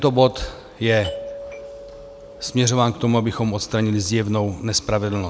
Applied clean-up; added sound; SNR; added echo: none; Doorbell; 15 dB; none.